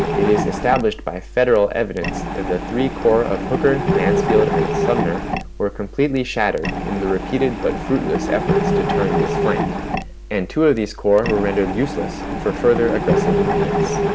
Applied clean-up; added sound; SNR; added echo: none; Mechanisms; 1 dB; none.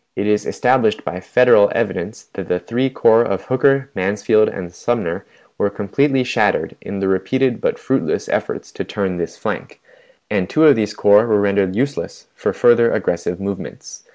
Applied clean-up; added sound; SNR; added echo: none; none; none; none.